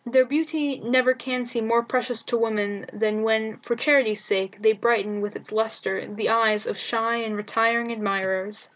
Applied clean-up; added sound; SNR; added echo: none; none; none; none.